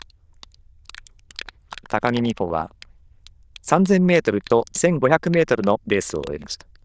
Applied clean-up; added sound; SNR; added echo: neural diffusion model UNIVERSE++.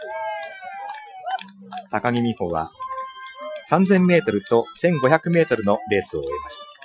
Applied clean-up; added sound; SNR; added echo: classical method Wiener filter.